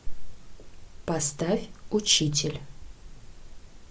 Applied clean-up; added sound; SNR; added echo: none; none; none; none.